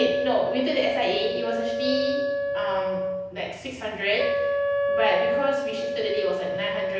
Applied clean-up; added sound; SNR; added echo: none; Wind instrument, woodwind instrument; -1 dB; reverberation time 0.9 s.